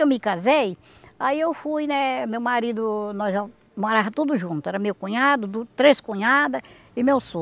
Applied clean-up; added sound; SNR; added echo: none; none; none; none.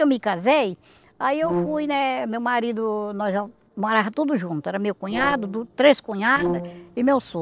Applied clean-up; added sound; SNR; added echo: neural separator model SepFormer DNS4.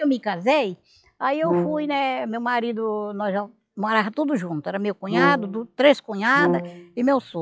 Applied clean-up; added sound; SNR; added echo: classical method log-MMSE.